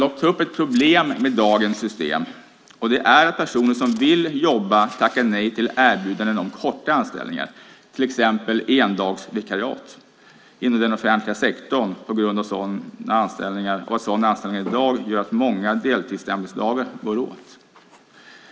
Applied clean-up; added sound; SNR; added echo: none; none; none; none.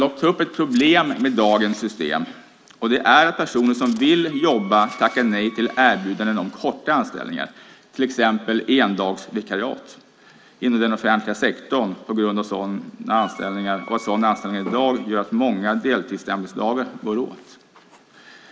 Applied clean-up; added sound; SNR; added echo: none; Wind instrument, woodwind instrument; 20 dB; none.